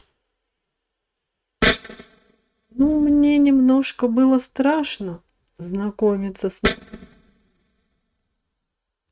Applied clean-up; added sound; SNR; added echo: neural mask model RNNoise.